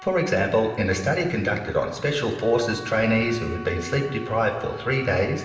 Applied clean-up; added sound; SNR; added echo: none; Wind instrument, woodwind instrument; 19 dB; reverberation time 1.2 s.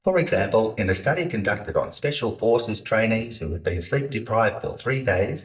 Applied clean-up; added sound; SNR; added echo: neural mask model DeepFilterNet 3.